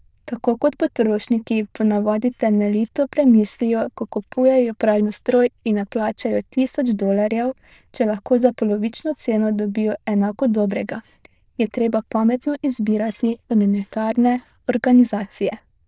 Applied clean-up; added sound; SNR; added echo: neural diffusion model UNIVERSE++.